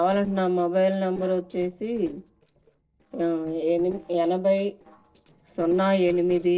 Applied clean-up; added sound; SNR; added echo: neural separator model SepFormer DNS4.